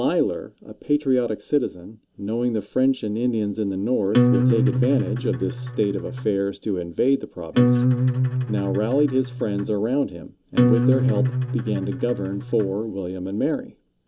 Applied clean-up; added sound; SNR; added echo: none; Acoustic guitar; -2 dB; none.